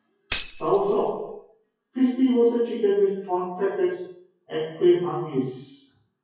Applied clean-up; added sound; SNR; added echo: classical method WPE with log-MMSE.